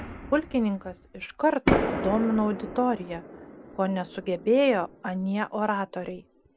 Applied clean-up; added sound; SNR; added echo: none; Fireworks; 6 dB; none.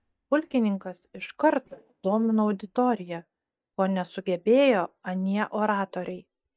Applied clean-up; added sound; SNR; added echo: neural mask model DeepFilterNet 3.